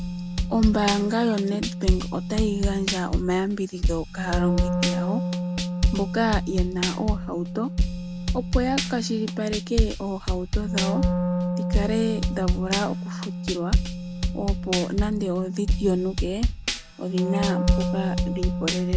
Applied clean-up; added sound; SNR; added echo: none; Wind instrument, woodwind instrument + Drum / Drum kit; -2 dB; none.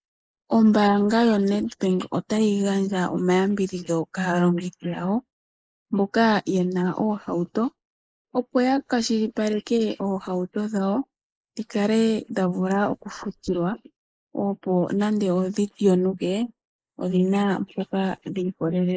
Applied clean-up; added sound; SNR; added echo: neural mask model Resemble Enhance denoiser.